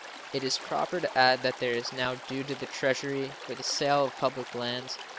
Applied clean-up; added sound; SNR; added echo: none; Stream; 13 dB; none.